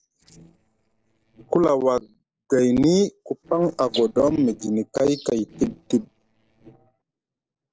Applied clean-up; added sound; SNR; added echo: neural separator model SepFormer DNS4.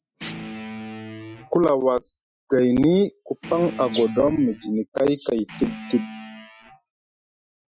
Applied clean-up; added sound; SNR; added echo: classical method Wiener filter.